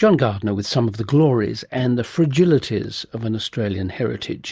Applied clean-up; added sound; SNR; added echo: neural mask model Resemble Enhance denoiser.